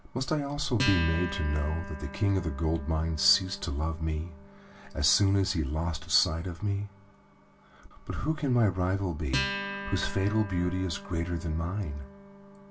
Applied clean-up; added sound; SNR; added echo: none; Acoustic guitar; 11 dB; reverberation time 0.2 s.